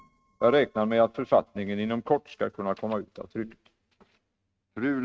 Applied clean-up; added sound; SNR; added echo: neural mask model RNNoise.